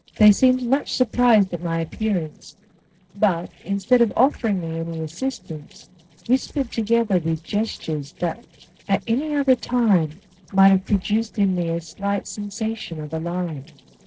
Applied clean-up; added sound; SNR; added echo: neural separator model SepFormer DNS4.